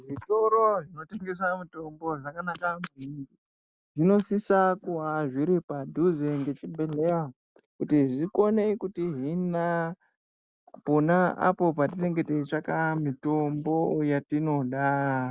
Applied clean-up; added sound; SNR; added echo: none; none; none; none.